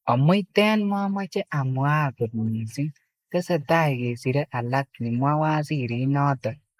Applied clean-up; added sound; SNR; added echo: neural mask model Resemble Enhance denoiser.